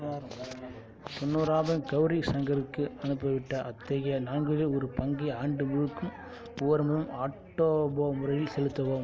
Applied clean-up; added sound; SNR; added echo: none; none; none; none.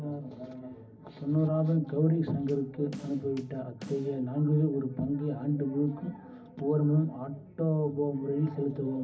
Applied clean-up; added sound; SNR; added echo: none; Bass drum / Snare drum; 17 dB; reverberation time 0.4 s.